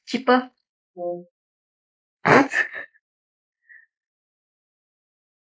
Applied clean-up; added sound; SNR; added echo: neural mask model Resemble Enhance denoiser.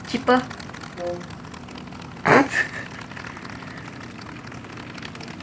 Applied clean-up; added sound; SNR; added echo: none; Idling / Aircraft + Brass instrument; 10 dB; none.